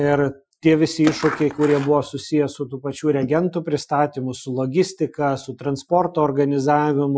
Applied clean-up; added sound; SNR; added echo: classical method Wiener filter.